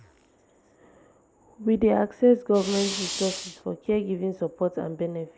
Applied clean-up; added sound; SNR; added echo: none; Fire; 7 dB; none.